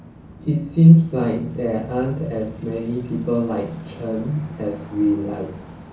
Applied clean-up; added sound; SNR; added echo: none; Bicycle; 20 dB; reverberation time 0.6 s.